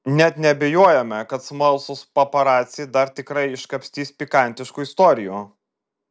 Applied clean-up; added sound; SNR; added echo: none; none; none; none.